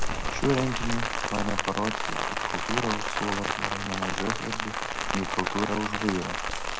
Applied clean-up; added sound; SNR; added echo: none; Rain; -2 dB; none.